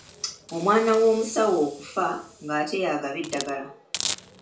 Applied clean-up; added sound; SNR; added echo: none; Hiss; 13 dB; reverberation time 0.3 s.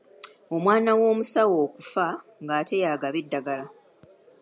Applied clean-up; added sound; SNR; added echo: none; none; none; none.